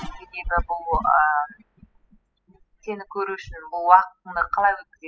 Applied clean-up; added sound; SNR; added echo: classical method spectral subtraction.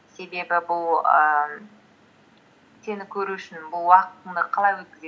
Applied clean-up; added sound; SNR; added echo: none; none; none; none.